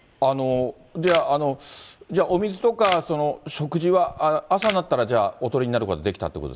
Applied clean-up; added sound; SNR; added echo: none; Camera; 13 dB; none.